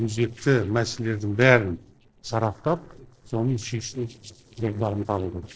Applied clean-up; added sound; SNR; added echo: neural separator model SepFormer DNS4.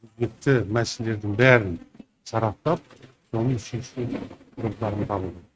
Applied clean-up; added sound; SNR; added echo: neural mask model RNNoise.